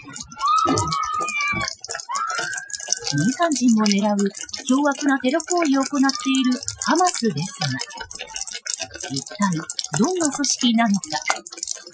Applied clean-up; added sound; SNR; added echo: classical method Wiener filter.